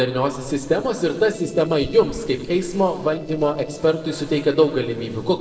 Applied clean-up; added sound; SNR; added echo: neural separator model SepFormer DNS4.